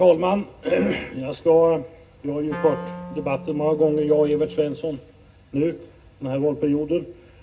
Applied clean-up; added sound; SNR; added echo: none; Wind instrument, woodwind instrument; 14 dB; reverberation time 0.4 s.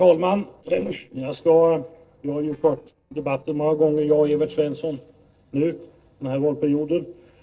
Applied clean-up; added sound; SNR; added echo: neural separator model SepFormer DNS4.